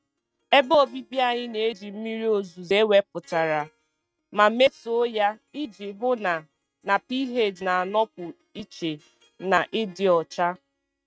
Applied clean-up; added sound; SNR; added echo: neural mask model RNNoise.